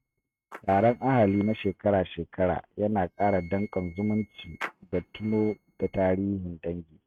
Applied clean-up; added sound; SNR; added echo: neural mask model RNNoise.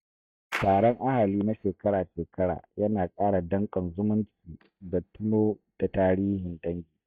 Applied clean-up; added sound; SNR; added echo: neural mask model DeepFilterNet 3.